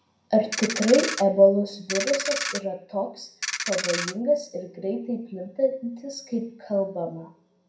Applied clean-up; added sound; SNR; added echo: none; Ratchet, pawl; 4 dB; reverberation time 0.4 s.